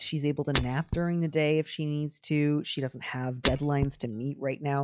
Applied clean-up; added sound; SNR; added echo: classical method log-MMSE.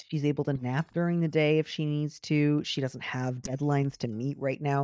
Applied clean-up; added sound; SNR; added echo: neural mask model DeepFilterNet 3.